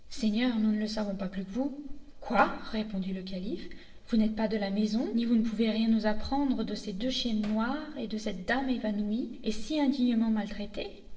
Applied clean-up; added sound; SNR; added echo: neural separator model SepFormer DNS4.